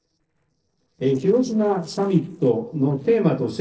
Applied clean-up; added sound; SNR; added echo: neural separator model SepFormer DNS4.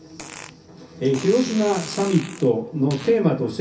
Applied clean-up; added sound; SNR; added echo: none; Fart; 17 dB; reverberation time 0.3 s.